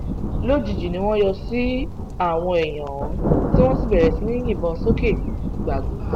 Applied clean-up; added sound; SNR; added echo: none; Thunder; 0 dB; none.